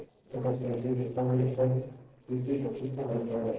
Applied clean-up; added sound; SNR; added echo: neural separator model SepFormer DNS4.